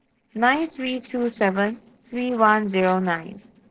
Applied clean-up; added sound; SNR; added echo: neural separator model SepFormer DNS4.